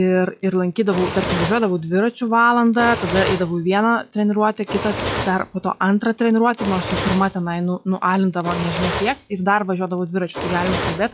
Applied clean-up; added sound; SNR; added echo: classical method log-MMSE.